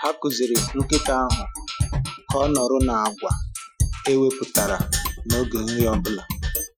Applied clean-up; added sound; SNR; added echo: classical method Wiener filter.